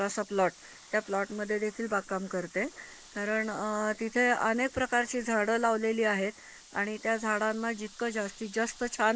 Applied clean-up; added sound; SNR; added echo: neural mask model Resemble Enhance denoiser.